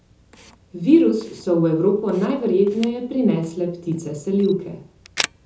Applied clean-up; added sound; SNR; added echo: none; Camera; 16 dB; reverberation time 0.6 s.